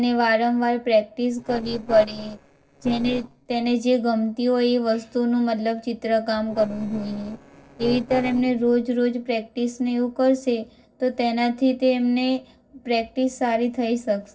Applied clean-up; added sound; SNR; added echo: neural separator model SepFormer DNS4.